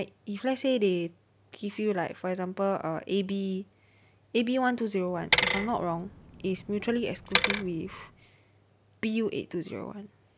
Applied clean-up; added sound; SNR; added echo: none; Bicycle; -1 dB; none.